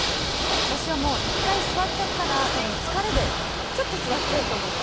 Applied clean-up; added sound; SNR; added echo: none; Ocean / Boat, Water vehicle; -4 dB; none.